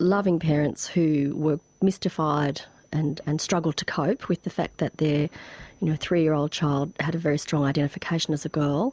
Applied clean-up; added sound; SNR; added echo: none; none; none; none.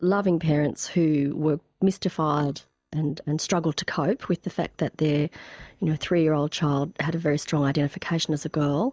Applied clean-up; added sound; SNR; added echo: neural mask model DeepFilterNet 3.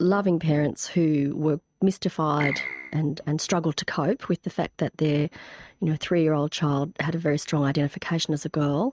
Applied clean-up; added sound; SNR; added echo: neural mask model RNNoise.